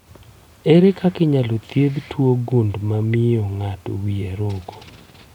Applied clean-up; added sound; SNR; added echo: none; none; none; none.